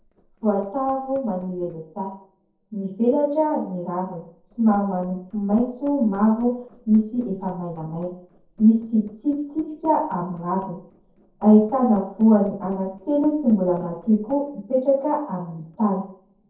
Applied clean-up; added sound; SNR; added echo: neural separator model SepFormer DNS4.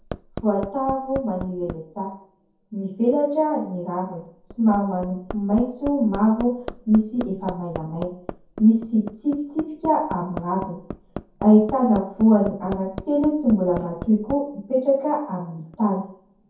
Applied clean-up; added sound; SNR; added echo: none; Hammer; 15 dB; reverberation time 0.6 s.